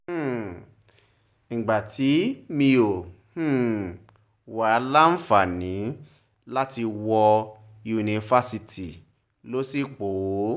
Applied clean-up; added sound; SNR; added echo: none; none; none; none.